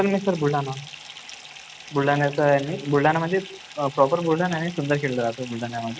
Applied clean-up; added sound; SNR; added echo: none; Fill (with liquid) / Bathtub (filling or washing); 18 dB; none.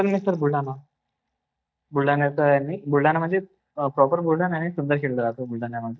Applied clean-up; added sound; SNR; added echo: neural mask model DeepFilterNet 3.